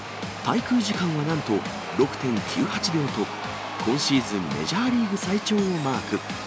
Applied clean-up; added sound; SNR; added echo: none; none; none; none.